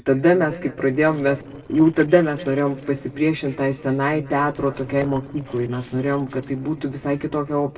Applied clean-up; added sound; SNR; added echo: neural separator model SepFormer DNS4.